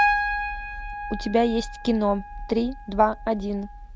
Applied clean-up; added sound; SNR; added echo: none; Piano; 4 dB; none.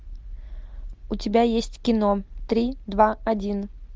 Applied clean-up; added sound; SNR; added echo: none; none; none; none.